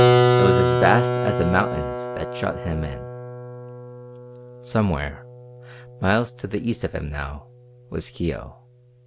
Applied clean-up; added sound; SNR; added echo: none; Keyboard (musical); -2 dB; none.